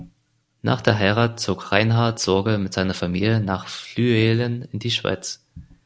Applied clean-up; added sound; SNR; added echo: none; none; none; none.